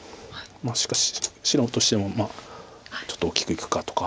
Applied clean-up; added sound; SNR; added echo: none; none; none; none.